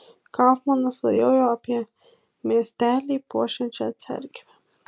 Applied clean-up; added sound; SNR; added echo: none; none; none; none.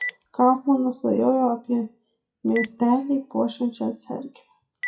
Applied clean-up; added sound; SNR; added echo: classical method WPE with log-MMSE.